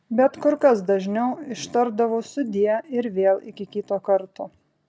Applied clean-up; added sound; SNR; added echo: none; none; none; none.